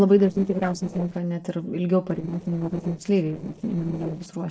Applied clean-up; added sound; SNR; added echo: neural separator model SepFormer DNS4.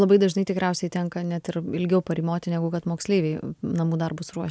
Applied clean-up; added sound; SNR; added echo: none; none; none; none.